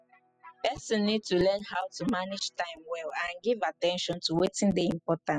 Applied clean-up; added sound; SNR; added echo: classical method spectral subtraction.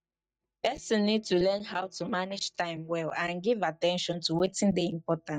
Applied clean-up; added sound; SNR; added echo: neural mask model DeepFilterNet 3.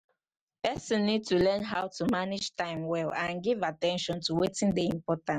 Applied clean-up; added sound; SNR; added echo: none; none; none; none.